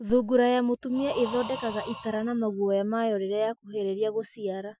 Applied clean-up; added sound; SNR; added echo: classical method Wiener filter.